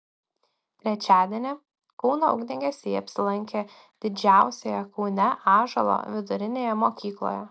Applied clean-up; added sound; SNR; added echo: none; none; none; none.